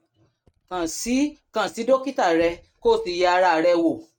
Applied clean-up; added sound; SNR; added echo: neural mask model RNNoise.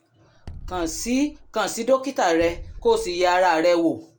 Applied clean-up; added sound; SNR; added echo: none; Bass drum; 17 dB; none.